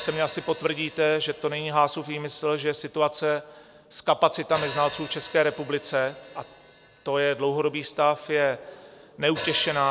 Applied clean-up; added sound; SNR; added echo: none; Hi-hat; 12 dB; none.